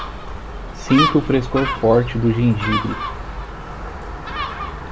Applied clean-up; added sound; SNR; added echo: none; Gull, seagull; 5 dB; none.